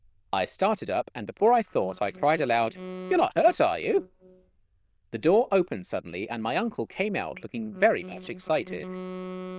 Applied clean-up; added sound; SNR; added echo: neural diffusion model UNIVERSE++.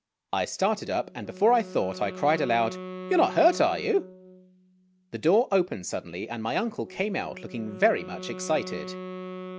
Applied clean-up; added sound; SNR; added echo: none; Wind instrument, woodwind instrument; 14 dB; none.